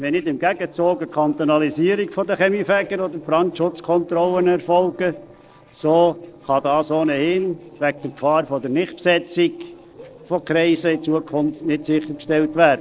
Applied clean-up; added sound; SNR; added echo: neural separator model SepFormer DNS4.